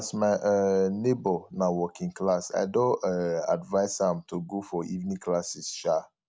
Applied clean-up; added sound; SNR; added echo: none; none; none; none.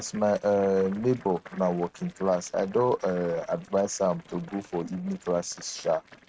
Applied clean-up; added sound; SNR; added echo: neural mask model RNNoise.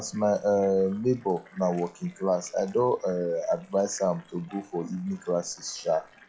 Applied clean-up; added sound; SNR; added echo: classical method log-MMSE.